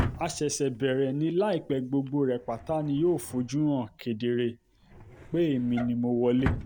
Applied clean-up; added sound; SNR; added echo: none; Drawer open or close; 11 dB; none.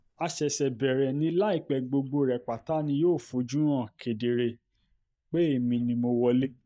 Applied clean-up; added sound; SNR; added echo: neural mask model DeepFilterNet 3.